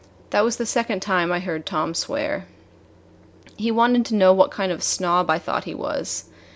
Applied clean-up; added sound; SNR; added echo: none; none; none; none.